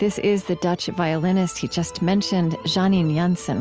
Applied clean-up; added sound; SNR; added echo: none; none; none; none.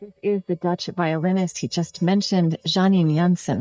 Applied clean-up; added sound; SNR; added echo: neural mask model DeepFilterNet 3.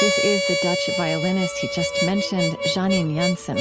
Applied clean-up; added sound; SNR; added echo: none; Harmonica; 0 dB; none.